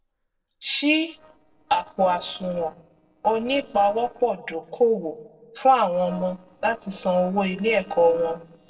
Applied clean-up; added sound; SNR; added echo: neural separator model SepFormer DNS4.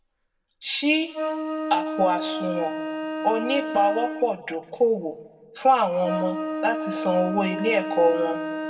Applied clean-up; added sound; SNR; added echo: none; Wind instrument, woodwind instrument; 6 dB; reverberation time 1.4 s.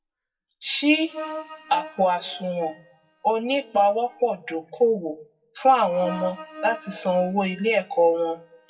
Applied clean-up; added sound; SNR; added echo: classical method WPE with log-MMSE.